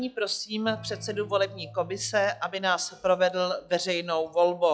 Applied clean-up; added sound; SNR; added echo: classical method log-MMSE.